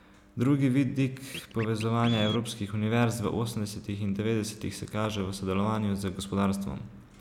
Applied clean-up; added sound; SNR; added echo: none; Scratching (performance technique); 14 dB; none.